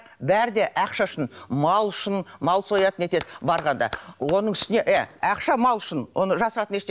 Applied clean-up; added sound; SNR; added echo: none; none; none; none.